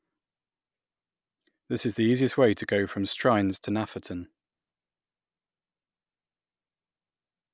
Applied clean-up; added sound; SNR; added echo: none; none; none; none.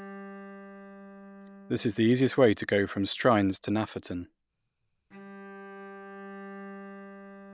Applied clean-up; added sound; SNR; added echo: none; Bowed string instrument; 17 dB; none.